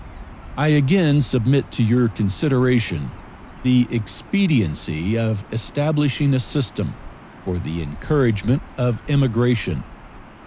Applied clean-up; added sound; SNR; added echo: none; Gull, seagull / Ocean; 18 dB; none.